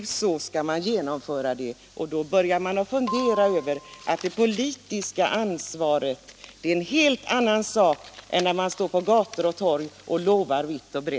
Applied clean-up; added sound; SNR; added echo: none; Piano; 12 dB; none.